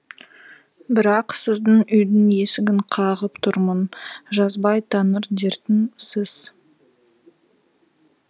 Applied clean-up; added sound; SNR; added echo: none; none; none; none.